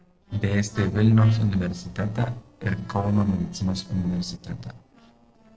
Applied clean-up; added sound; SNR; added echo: neural separator model SepFormer DNS4.